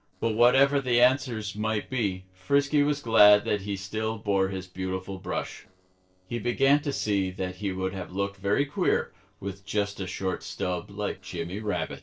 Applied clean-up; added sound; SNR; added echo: neural separator model SepFormer DNS4.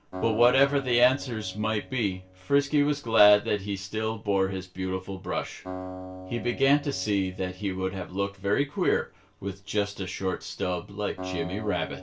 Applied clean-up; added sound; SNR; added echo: none; Acoustic guitar; 15 dB; reverberation time 0.2 s.